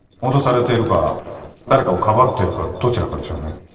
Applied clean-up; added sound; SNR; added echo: neural separator model SepFormer DNS4.